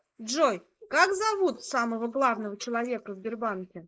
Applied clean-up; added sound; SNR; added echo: neural mask model Resemble Enhance denoiser.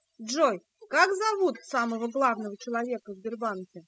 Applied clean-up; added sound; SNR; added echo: classical method spectral subtraction.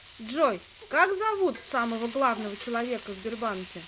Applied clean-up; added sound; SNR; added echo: none; Frying (food); 14 dB; none.